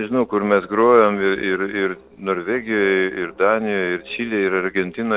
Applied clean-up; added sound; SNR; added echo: neural separator model SepFormer DNS4.